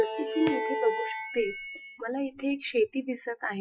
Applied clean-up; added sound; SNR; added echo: classical method Wiener filter.